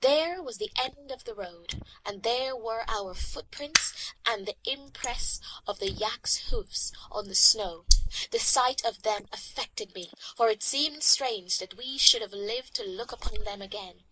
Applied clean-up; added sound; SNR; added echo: neural mask model Resemble Enhance denoiser.